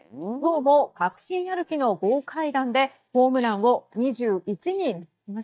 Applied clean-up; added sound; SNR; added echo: neural mask model DeepFilterNet 3.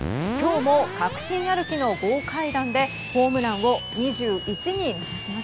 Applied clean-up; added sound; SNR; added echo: none; Screech; 9 dB; none.